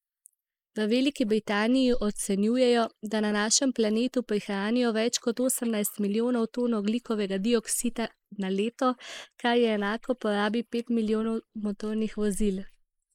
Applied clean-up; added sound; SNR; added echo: neural mask model Resemble Enhance denoiser.